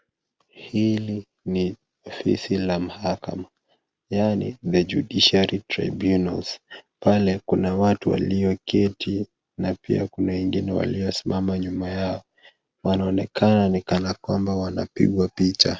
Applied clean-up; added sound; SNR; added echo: none; none; none; none.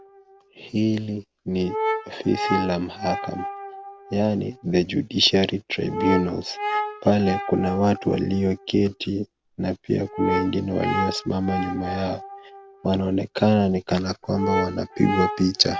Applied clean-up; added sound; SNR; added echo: none; Brass instrument; 7 dB; none.